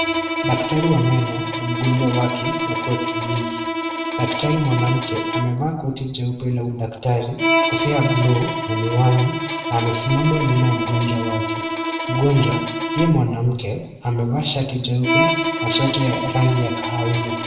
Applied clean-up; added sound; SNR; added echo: none; Bowed string instrument; 3 dB; reverberation time 0.8 s.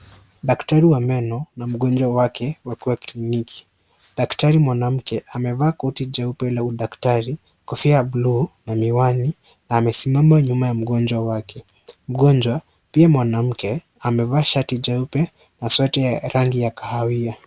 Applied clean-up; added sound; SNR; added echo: none; none; none; none.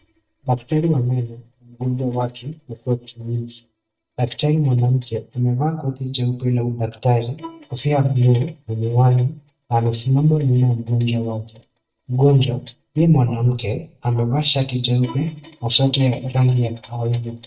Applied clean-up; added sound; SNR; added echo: neural mask model DeepFilterNet 3.